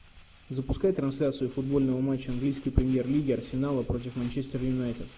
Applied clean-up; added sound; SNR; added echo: none; Crumpling, crinkling; 17 dB; none.